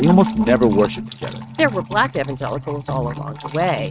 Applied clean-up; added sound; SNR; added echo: neural mask model RNNoise.